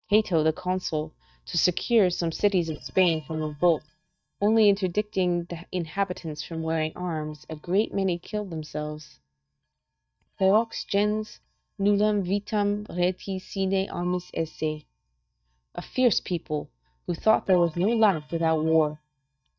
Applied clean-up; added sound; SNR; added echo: neural mask model DeepFilterNet 3.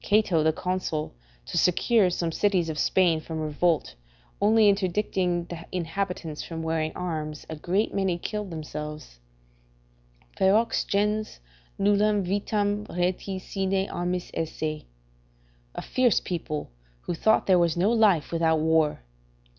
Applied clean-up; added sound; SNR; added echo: none; none; none; none.